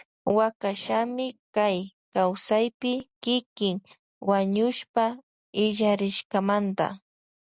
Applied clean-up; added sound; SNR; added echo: none; none; none; none.